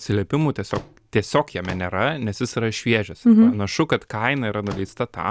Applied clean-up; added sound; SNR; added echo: none; Slam / Microwave oven; 19 dB; none.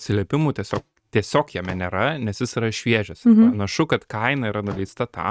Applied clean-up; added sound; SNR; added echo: neural mask model RNNoise.